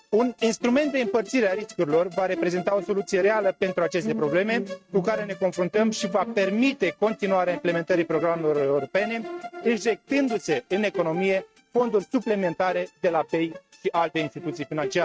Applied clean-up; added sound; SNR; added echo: neural mask model RNNoise.